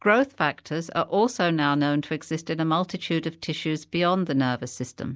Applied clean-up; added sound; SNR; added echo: none; none; none; none.